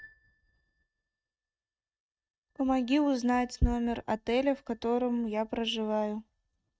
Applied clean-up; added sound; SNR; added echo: neural mask model RNNoise.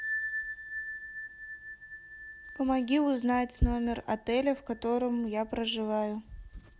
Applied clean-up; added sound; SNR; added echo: none; Bell; 11 dB; none.